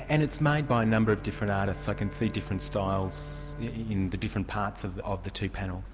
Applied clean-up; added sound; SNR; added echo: none; Bowed string instrument; 17 dB; none.